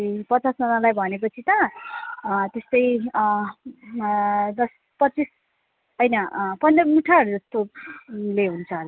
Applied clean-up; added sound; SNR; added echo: none; none; none; none.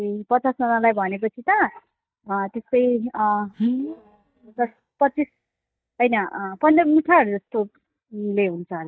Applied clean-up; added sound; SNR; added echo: neural mask model DeepFilterNet 3.